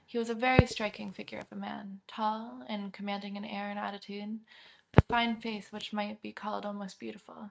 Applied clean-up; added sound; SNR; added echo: neural mask model RNNoise.